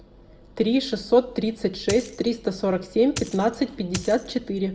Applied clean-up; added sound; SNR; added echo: none; Coin (dropping); 12 dB; reverberation time 0.5 s.